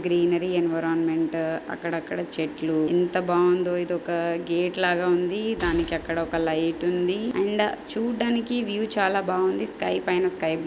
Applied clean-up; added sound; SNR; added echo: none; Boom; 15 dB; none.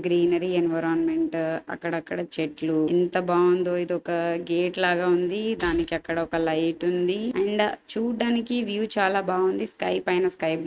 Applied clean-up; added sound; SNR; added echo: neural mask model RNNoise.